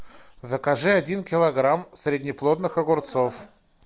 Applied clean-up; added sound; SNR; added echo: none; none; none; none.